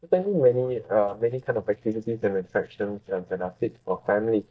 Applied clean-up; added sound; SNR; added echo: neural mask model DeepFilterNet 3.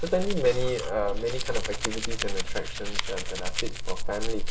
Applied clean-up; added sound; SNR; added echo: none; Domestic sounds, home sounds; -4 dB; reverberation time 0.3 s.